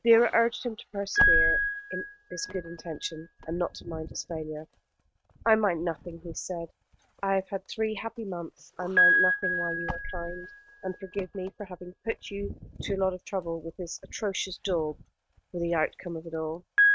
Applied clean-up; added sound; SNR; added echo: neural mask model RNNoise.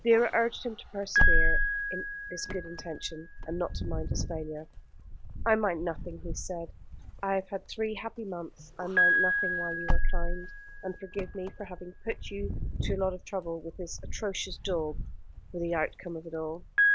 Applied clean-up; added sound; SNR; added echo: none; Piano + Wind / Car; -4 dB; none.